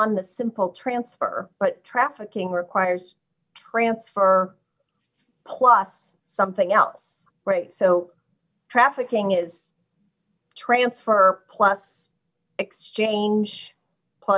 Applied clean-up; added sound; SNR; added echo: none; none; none; none.